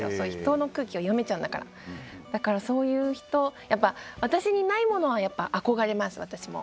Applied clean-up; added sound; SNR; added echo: none; none; none; none.